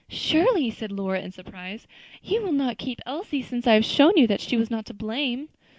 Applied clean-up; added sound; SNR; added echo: none; none; none; none.